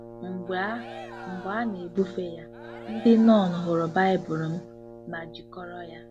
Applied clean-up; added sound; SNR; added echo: none; Brass instrument + Cheering; 14 dB; none.